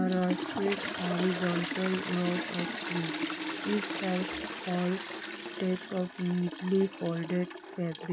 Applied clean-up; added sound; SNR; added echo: none; Toilet flush; 5 dB; none.